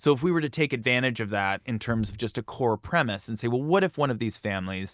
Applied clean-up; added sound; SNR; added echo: none; none; none; none.